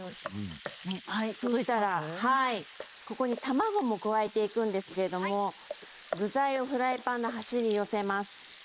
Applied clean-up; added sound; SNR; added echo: neural mask model Resemble Enhance denoiser.